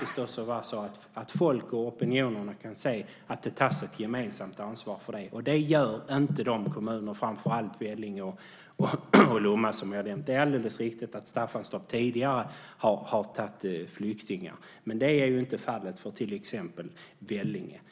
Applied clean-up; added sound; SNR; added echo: none; none; none; none.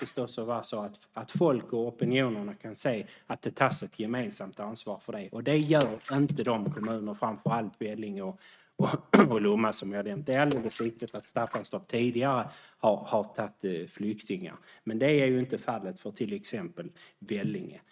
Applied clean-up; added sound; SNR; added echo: neural mask model RNNoise.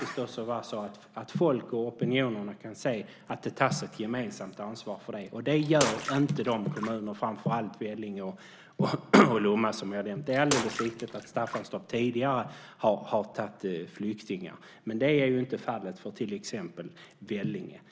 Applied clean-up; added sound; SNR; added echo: none; Bathtub (filling or washing) / Water / Splash, splatter; 7 dB; none.